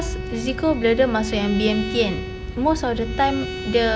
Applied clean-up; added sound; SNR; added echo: none; Bowed string instrument; 10 dB; none.